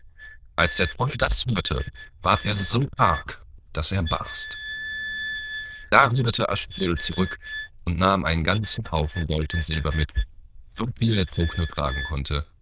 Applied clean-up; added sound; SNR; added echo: neural diffusion model UNIVERSE++.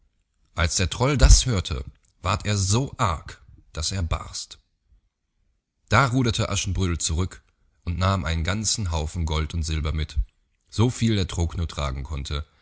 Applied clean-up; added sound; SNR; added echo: none; none; none; none.